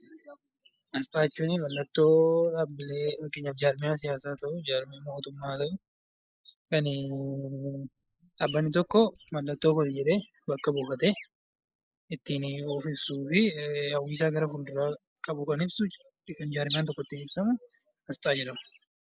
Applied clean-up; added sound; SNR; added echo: neural mask model Resemble Enhance denoiser.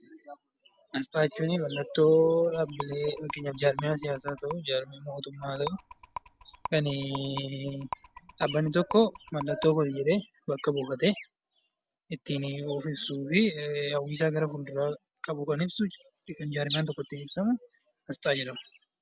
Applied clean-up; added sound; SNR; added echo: none; Rattle; 13 dB; none.